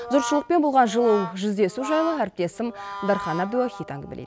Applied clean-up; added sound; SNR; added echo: none; Brass instrument; 11 dB; none.